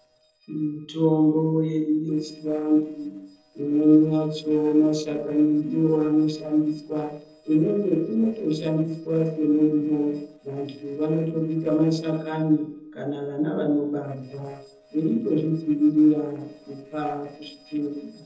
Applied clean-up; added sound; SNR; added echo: neural separator model SepFormer DNS4.